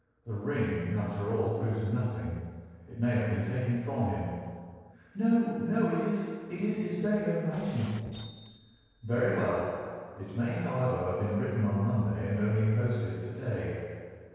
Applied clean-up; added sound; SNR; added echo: neural separator model SepFormer DNS4.